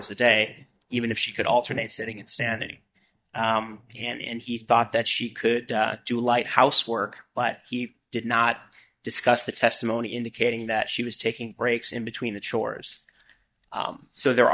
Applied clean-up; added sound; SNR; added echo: neural mask model DeepFilterNet 3.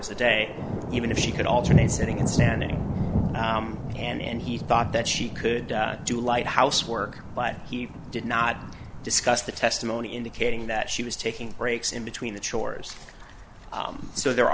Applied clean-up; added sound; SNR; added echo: none; Thunder; 3 dB; none.